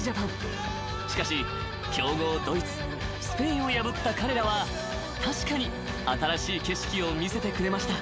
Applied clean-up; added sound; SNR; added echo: none; Guitar; 18 dB; none.